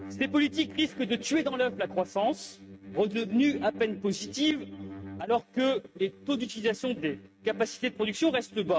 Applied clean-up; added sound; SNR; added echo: neural mask model RNNoise.